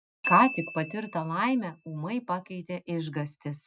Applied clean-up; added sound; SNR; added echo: neural mask model RNNoise.